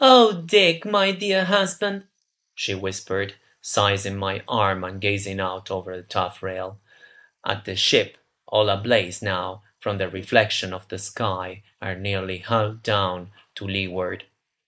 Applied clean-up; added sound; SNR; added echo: neural mask model Resemble Enhance denoiser.